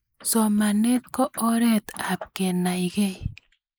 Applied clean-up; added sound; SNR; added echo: neural mask model Resemble Enhance denoiser.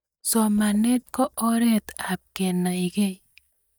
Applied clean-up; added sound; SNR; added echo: neural mask model DeepFilterNet 3.